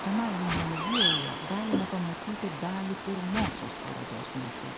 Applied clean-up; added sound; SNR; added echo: none; Whoosh, swoosh, swish + Bird vocalization, bird call, bird song; 0 dB; none.